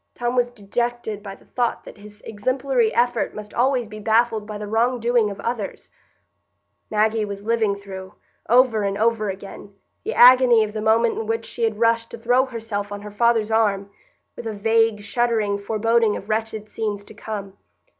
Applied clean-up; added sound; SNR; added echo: none; none; none; none.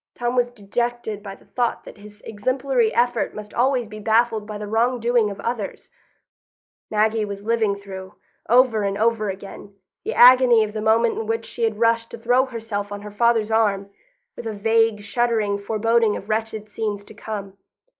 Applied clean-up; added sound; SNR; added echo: neural mask model Resemble Enhance denoiser.